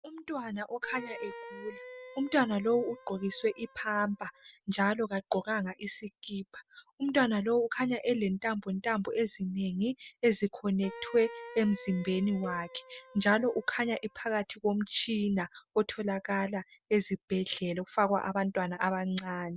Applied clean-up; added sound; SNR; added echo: none; Cowbell + Wind instrument, woodwind instrument; 17 dB; none.